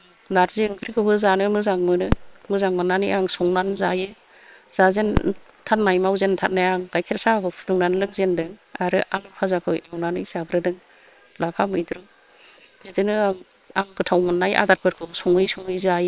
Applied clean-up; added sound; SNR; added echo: neural separator model SepFormer WHAM!.